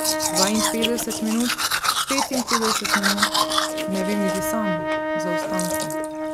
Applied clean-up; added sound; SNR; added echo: none; Brass instrument + Domestic sounds, home sounds; -4 dB; none.